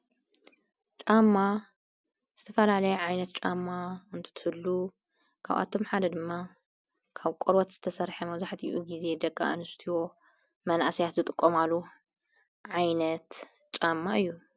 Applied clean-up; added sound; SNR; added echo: none; none; none; none.